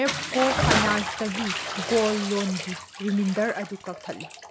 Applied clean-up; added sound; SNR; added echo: none; Bathtub (filling or washing) / Splash, splatter; 2 dB; none.